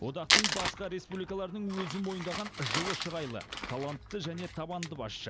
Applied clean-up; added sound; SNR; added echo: none; Crumpling, crinkling; -1 dB; none.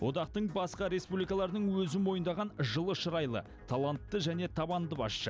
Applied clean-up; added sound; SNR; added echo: none; none; none; none.